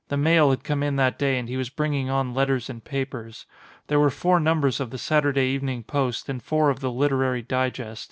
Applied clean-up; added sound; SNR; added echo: none; none; none; none.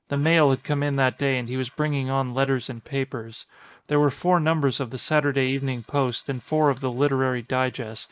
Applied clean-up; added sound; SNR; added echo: neural mask model Resemble Enhance denoiser.